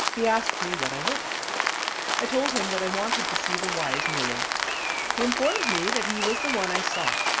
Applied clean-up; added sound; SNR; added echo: none; Rain; -3 dB; none.